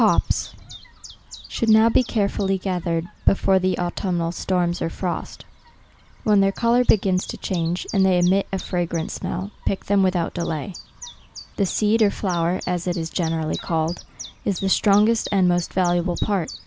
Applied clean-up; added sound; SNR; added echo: none; Chirp, tweet; 19 dB; none.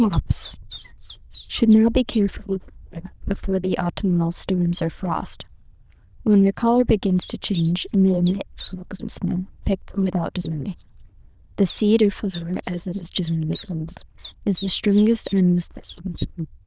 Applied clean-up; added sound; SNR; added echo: neural diffusion model UNIVERSE++.